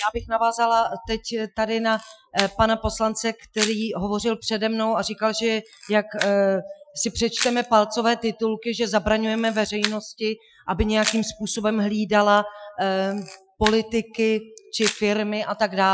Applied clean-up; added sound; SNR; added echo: classical method Wiener filter.